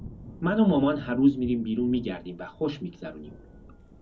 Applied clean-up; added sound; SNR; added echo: none; Thunder / Rain; 18 dB; reverberation time 0.4 s.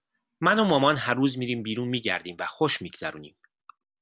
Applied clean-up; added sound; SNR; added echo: none; none; none; none.